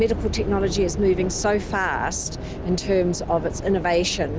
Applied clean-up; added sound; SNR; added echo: none; none; none; none.